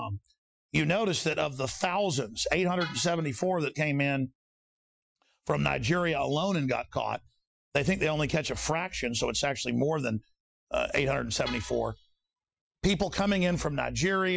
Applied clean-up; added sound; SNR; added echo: classical method Wiener filter.